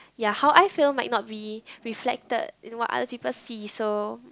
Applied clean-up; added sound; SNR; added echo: none; none; none; none.